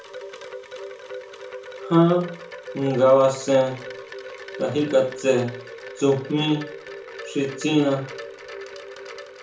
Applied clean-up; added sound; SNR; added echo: none; Wind chime; 13 dB; reverberation time 0.6 s.